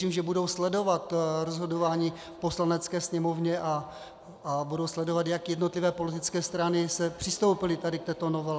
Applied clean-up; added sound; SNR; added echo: none; none; none; none.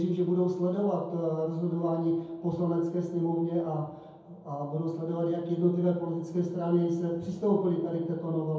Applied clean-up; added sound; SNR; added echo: none; none; none; reverberation time 0.9 s.